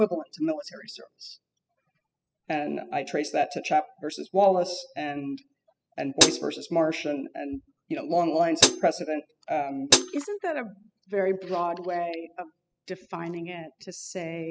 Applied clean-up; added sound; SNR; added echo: classical method spectral subtraction.